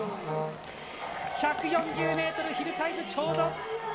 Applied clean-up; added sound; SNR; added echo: none; Brass instrument; 4 dB; none.